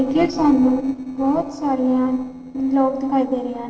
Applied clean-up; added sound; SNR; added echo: neural separator model SepFormer DNS4.